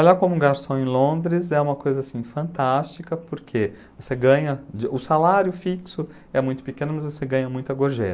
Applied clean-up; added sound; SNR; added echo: none; none; none; none.